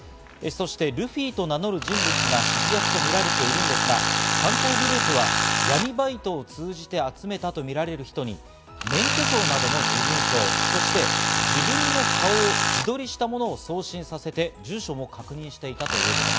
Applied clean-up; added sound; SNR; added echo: none; Tools; -3 dB; none.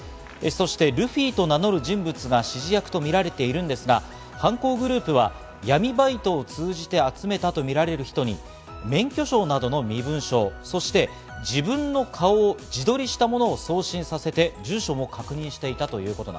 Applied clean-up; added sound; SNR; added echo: none; none; none; none.